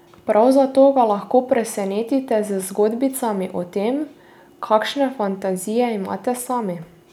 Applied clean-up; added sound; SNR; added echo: none; none; none; none.